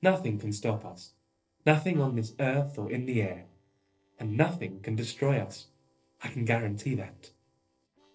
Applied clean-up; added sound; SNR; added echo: neural separator model SepFormer DNS4.